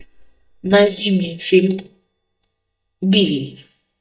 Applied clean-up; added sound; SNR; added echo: neural mask model DeepFilterNet 3.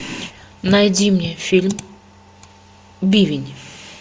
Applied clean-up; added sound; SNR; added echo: none; none; none; none.